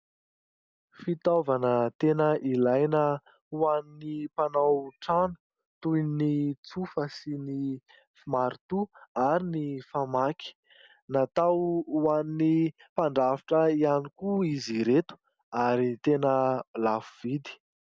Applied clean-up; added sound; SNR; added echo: none; none; none; none.